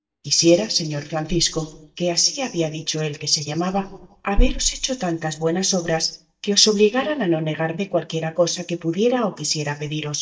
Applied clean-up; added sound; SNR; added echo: neural mask model DeepFilterNet 3.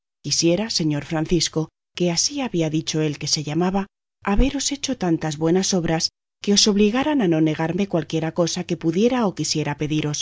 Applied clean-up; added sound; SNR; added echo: none; none; none; none.